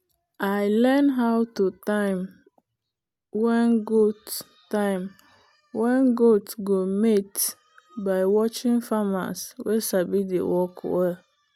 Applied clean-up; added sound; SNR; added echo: none; none; none; none.